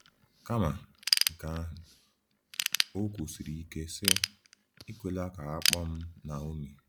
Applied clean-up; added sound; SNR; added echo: none; Ratchet, pawl / Tools; -3 dB; none.